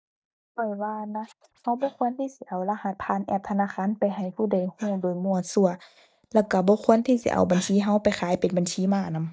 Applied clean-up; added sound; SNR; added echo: neural mask model DeepFilterNet 3.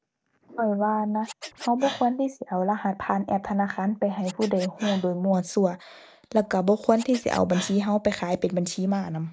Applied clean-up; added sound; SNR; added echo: none; Scratching (performance technique); 18 dB; none.